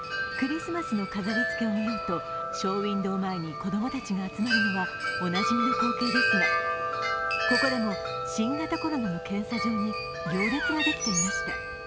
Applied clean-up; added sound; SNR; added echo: none; Wind chime + Bird; 0 dB; none.